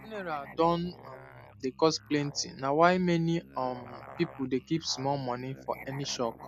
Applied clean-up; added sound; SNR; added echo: none; Musical instrument; 19 dB; none.